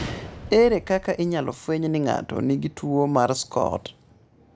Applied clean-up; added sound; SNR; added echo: none; Gunshot, gunfire; 18 dB; none.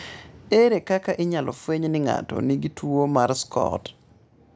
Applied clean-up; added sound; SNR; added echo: none; none; none; none.